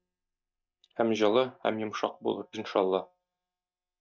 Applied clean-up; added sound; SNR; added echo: neural mask model DeepFilterNet 3.